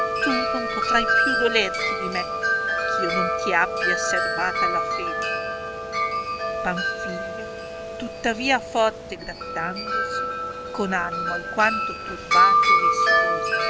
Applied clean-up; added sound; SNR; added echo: none; Wind chime; -5 dB; none.